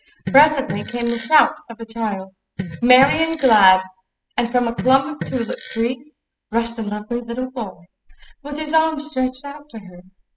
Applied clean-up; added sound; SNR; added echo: classical method spectral subtraction.